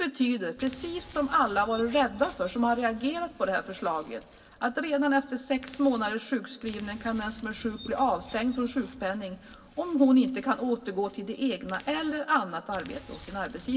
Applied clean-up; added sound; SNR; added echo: none; Chirp, tweet; 13 dB; reverberation time 1.8 s.